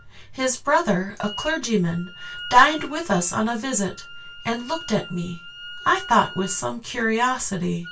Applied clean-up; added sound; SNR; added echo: none; Wind instrument, woodwind instrument; 17 dB; reverberation time 0.2 s.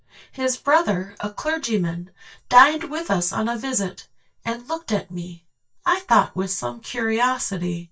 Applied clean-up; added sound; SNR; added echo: neural mask model DeepFilterNet 3.